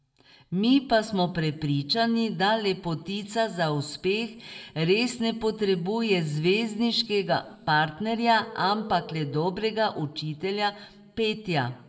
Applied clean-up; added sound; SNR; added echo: none; Telephone; 15 dB; reverberation time 0.6 s.